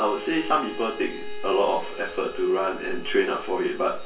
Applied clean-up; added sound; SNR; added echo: none; Bowed string instrument; 15 dB; reverberation time 0.2 s.